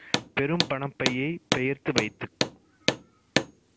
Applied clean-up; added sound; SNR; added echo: none; Hammer; 0 dB; none.